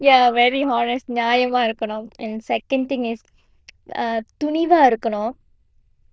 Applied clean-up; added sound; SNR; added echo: neural diffusion model UNIVERSE++.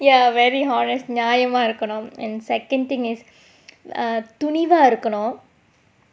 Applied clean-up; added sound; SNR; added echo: none; none; none; none.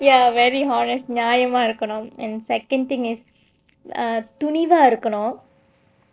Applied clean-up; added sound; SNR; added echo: neural separator model SepFormer DNS4.